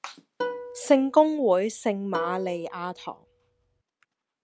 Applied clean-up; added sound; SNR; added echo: none; Plucked string instrument; 11 dB; none.